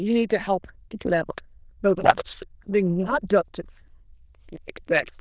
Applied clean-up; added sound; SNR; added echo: neural diffusion model UNIVERSE++.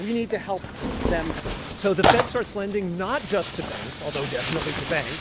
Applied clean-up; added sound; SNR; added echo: none; Tearing; 0 dB; none.